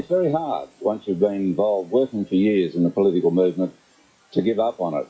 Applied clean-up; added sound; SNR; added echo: classical method WPE with log-MMSE.